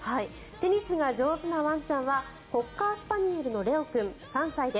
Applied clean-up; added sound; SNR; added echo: none; none; none; none.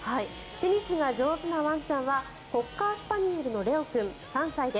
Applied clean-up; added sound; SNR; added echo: none; Sawing / Engine; 19 dB; none.